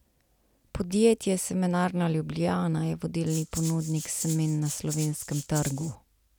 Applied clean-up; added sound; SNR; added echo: none; Rattle (instrument); 12 dB; none.